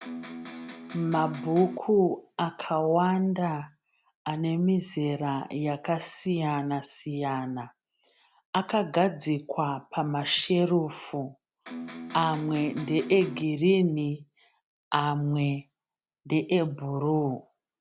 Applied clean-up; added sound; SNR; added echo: none; Electric guitar; 11 dB; none.